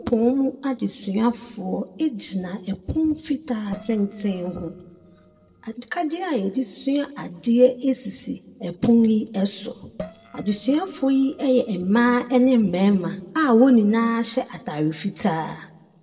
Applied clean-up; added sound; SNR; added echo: neural separator model SepFormer DNS4.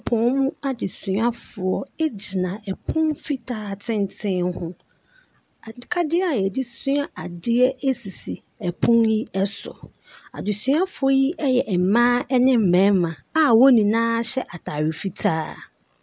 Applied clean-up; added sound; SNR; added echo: none; none; none; none.